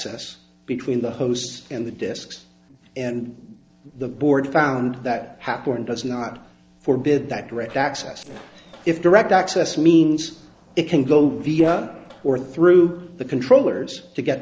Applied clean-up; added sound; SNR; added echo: neural separator model SepFormer DNS4.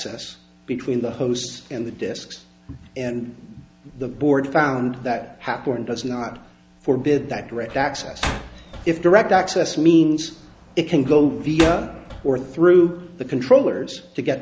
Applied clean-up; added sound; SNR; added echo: none; Slam; 13 dB; none.